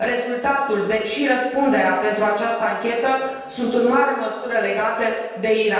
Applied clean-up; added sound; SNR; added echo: none; none; none; reverberation time 1.2 s.